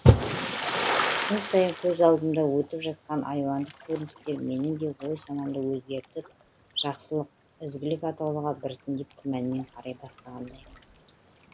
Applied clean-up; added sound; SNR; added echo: none; Splash, splatter; 2 dB; none.